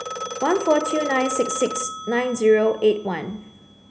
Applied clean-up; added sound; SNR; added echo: none; Telephone; 10 dB; none.